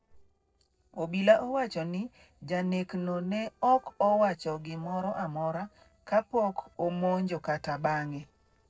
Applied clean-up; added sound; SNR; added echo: neural separator model SepFormer DNS4.